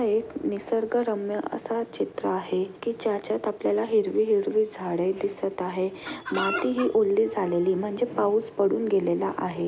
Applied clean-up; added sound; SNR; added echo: none; Chicken, rooster; 8 dB; none.